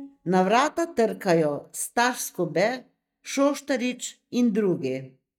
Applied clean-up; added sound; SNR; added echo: neural mask model DeepFilterNet 3.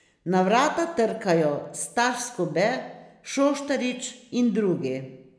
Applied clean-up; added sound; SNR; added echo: none; none; none; none.